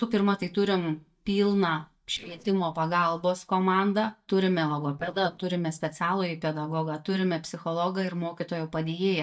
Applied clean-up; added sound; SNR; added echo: neural mask model DeepFilterNet 3.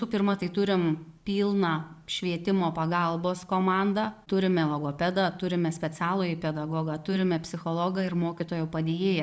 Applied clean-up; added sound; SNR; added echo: none; none; none; none.